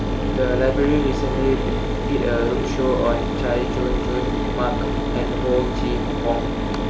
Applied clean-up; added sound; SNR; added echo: none; Mechanisms; -2 dB; none.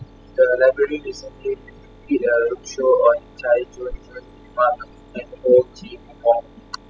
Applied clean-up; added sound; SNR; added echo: classical method spectral subtraction.